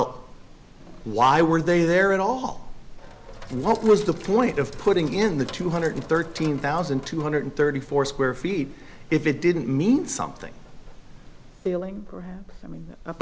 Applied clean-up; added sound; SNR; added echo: none; Sink (filling or washing); 16 dB; none.